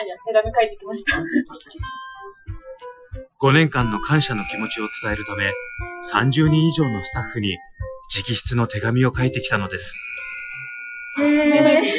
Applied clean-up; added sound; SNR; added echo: classical method Wiener filter.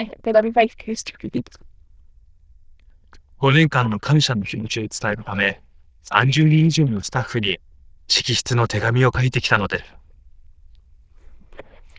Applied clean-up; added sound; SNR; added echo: neural diffusion model UNIVERSE++.